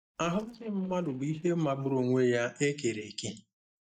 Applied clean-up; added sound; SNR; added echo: neural mask model DeepFilterNet 3.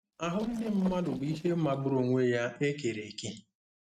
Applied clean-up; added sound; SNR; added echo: neural mask model RNNoise.